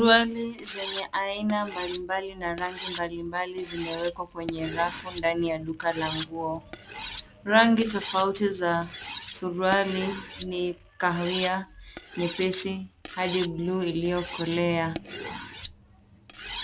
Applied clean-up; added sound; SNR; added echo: none; Cutlery, silverware; 13 dB; none.